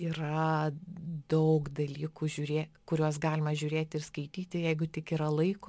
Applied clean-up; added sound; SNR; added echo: none; none; none; none.